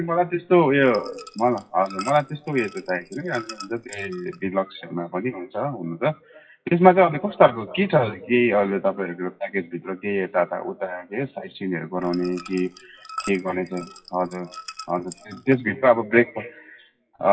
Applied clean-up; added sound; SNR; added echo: classical method WPE with log-MMSE.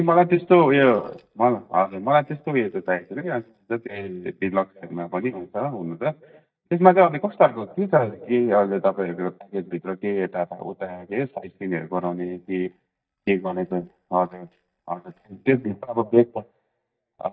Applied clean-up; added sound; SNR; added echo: neural mask model DeepFilterNet 3.